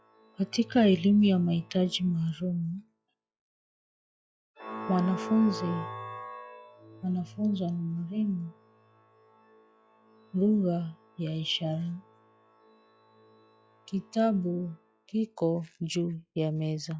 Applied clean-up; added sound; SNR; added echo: classical method log-MMSE.